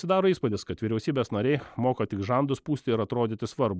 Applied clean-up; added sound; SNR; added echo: neural mask model Resemble Enhance denoiser.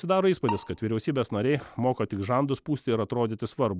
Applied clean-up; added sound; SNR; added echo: none; Bowed string instrument; 14 dB; none.